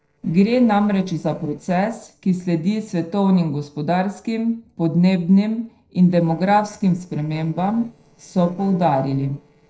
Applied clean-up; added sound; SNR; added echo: neural separator model SepFormer DNS4.